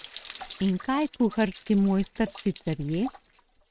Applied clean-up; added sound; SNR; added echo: neural mask model RNNoise.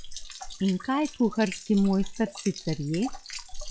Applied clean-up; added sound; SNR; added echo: classical method log-MMSE.